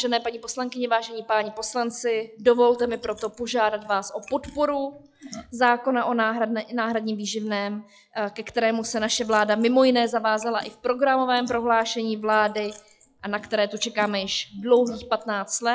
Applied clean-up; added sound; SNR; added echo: classical method log-MMSE.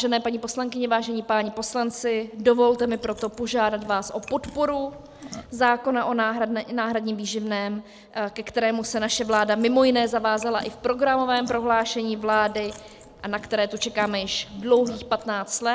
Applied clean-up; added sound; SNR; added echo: none; Chewing, mastication; 20 dB; none.